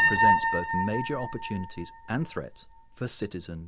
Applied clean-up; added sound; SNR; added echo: none; Piano; -5 dB; none.